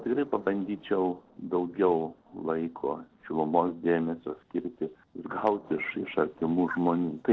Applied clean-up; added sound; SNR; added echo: neural separator model SepFormer DNS4.